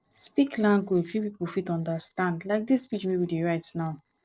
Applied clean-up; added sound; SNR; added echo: neural separator model SepFormer DNS4.